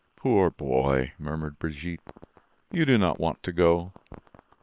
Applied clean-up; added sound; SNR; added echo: neural separator model SepFormer WHAM!.